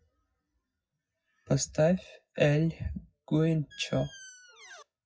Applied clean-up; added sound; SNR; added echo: classical method WPE with log-MMSE.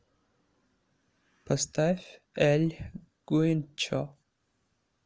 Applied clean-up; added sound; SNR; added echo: none; none; none; none.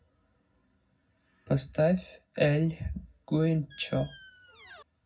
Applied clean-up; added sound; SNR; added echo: none; Squeak; 19 dB; reverberation time 0.4 s.